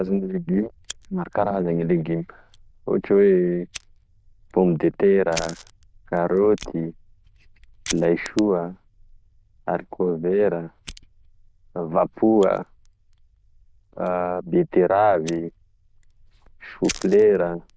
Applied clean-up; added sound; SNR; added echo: neural diffusion model UNIVERSE++.